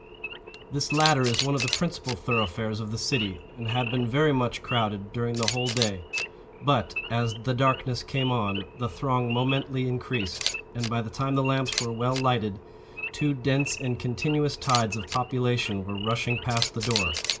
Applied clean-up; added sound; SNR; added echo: none; Idling / Wild animals + Camera; 8 dB; none.